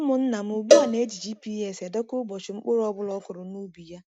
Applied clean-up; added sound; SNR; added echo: none; Cowbell; -3 dB; none.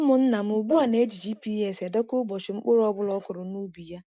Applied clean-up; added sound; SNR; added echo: neural mask model Resemble Enhance denoiser.